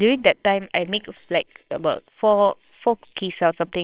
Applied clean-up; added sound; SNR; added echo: neural separator model SepFormer WHAMR!.